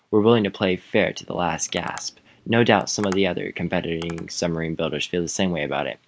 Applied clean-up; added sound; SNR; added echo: none; Tap; 20 dB; none.